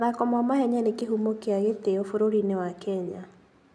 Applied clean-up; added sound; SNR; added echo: none; none; none; none.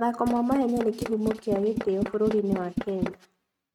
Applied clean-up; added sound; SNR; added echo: neural mask model RNNoise.